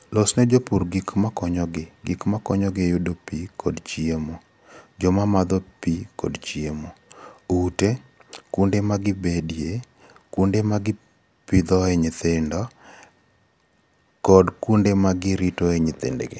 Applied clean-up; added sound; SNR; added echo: none; none; none; none.